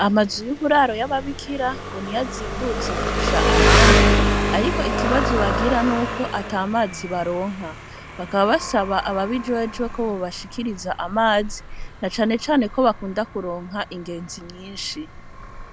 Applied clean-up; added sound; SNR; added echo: none; Engine; 0 dB; none.